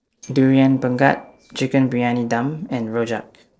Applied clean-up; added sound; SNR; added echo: neural separator model SepFormer DNS4.